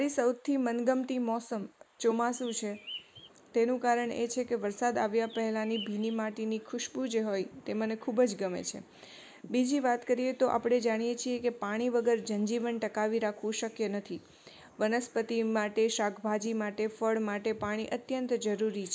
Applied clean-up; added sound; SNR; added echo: neural mask model Resemble Enhance denoiser.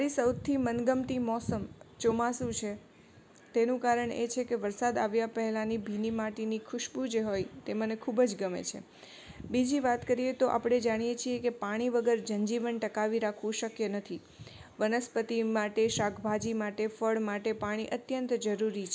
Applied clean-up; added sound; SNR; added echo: none; none; none; none.